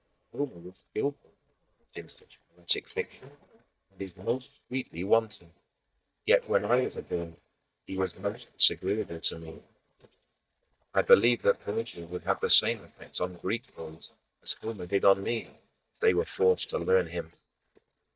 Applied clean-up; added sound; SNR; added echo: neural mask model DeepFilterNet 3.